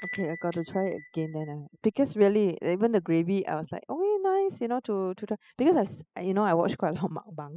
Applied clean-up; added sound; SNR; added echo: classical method spectral subtraction.